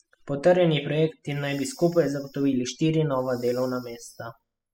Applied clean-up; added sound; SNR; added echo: classical method spectral subtraction.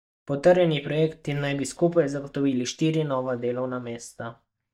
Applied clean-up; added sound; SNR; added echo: neural mask model DeepFilterNet 3.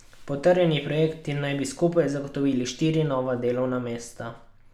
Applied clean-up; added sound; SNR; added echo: none; none; none; none.